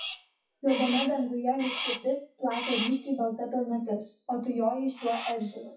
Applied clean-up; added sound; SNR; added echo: classical method WPE with log-MMSE.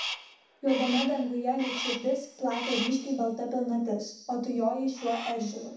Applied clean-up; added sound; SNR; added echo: none; Crow; 9 dB; reverberation time 0.7 s.